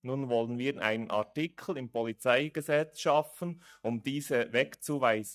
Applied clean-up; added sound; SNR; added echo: neural mask model DeepFilterNet 3.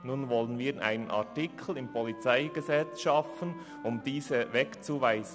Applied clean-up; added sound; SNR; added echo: none; Wind instrument, woodwind instrument; 16 dB; none.